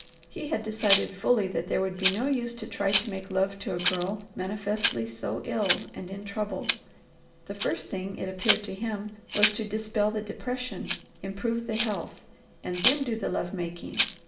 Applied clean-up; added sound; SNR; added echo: none; Rattle (instrument); 5 dB; reverberation time 0.7 s.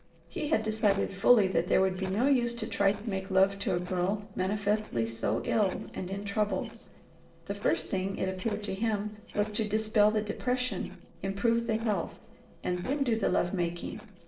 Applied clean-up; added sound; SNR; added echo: neural separator model SepFormer DNS4.